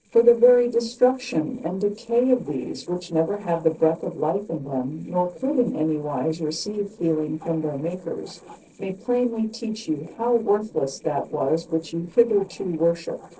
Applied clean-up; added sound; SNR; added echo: neural separator model SepFormer DNS4.